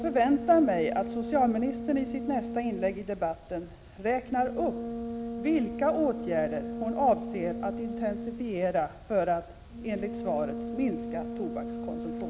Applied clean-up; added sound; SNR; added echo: none; Brass instrument; 7 dB; none.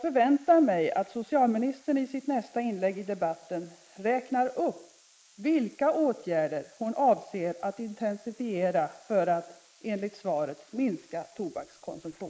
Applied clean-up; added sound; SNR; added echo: neural mask model Resemble Enhance denoiser.